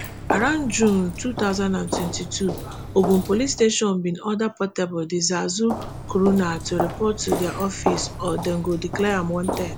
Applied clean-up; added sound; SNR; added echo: none; Walk, footsteps; 8 dB; none.